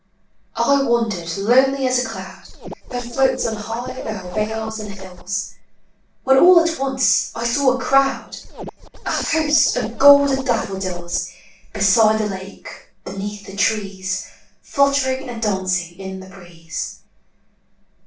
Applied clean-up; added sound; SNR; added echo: neural separator model SepFormer DNS4.